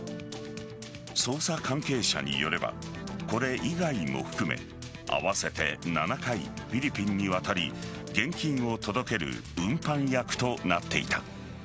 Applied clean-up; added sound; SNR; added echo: none; Engine; 19 dB; none.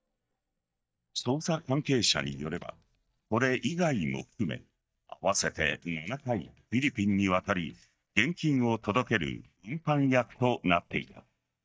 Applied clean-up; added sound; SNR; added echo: neural mask model DeepFilterNet 3.